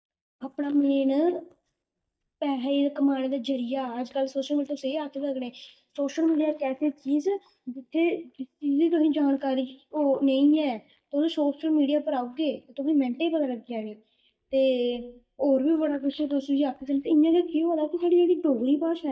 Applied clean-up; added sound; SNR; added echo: neural mask model DeepFilterNet 3.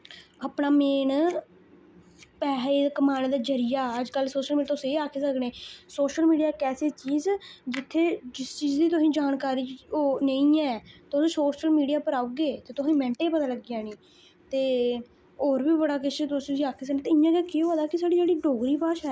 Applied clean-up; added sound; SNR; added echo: none; none; none; none.